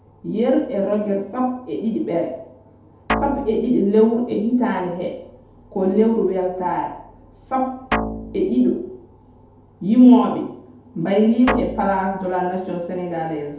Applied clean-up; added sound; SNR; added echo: none; Guitar; 6 dB; reverberation time 0.8 s.